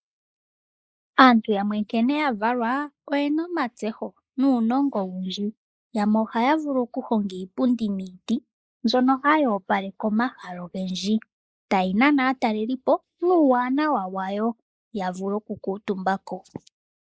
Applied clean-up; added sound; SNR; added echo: neural mask model Resemble Enhance denoiser.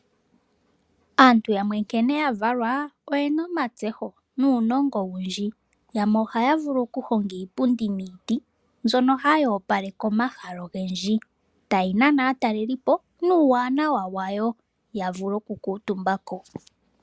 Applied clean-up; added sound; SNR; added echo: none; none; none; none.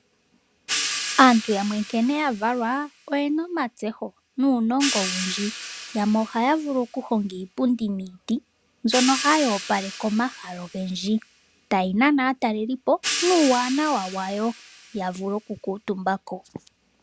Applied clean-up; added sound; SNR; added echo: none; Hi-hat; 10 dB; none.